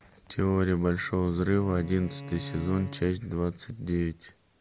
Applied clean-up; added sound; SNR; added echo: none; Bowed string instrument; 14 dB; none.